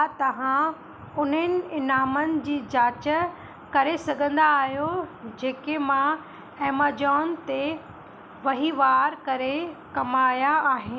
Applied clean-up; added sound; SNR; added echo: none; none; none; none.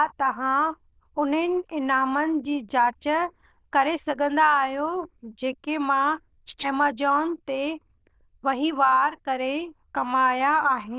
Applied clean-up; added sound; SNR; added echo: neural diffusion model UNIVERSE++.